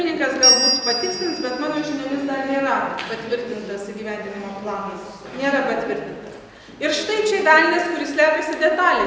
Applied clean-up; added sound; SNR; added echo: none; Bell; 0 dB; none.